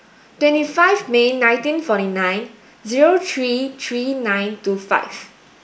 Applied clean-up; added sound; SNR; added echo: none; none; none; none.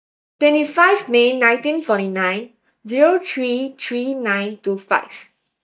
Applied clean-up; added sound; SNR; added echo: neural mask model DeepFilterNet 3.